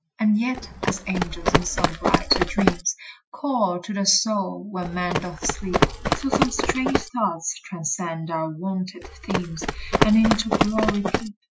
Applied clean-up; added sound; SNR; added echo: classical method Wiener filter.